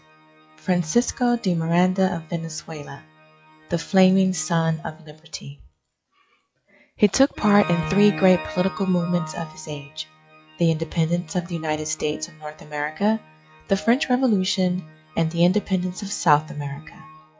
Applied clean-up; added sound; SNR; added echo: classical method log-MMSE.